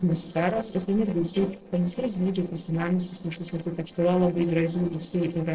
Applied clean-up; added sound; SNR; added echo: neural separator model SepFormer DNS4.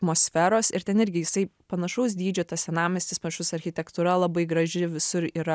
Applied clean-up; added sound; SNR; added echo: none; none; none; none.